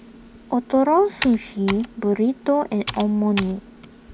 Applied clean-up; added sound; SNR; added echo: none; Computer keyboard; 14 dB; none.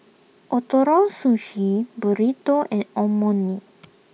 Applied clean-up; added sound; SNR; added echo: none; none; none; none.